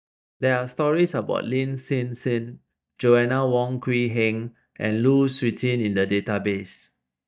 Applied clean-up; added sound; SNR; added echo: neural mask model DeepFilterNet 3.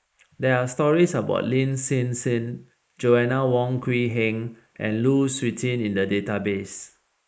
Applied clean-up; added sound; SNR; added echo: neural mask model Resemble Enhance denoiser.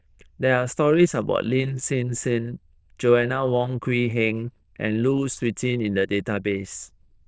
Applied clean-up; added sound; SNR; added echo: neural diffusion model UNIVERSE++.